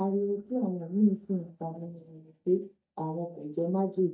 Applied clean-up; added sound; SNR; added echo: neural mask model DeepFilterNet 3.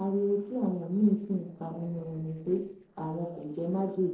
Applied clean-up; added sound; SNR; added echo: neural separator model SepFormer DNS4.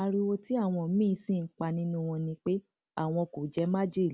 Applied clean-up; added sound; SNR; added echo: none; none; none; none.